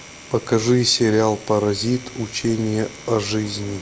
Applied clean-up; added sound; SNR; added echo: none; Domestic sounds, home sounds; 20 dB; none.